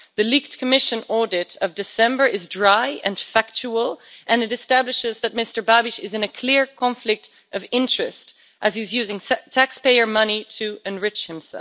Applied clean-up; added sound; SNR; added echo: none; none; none; none.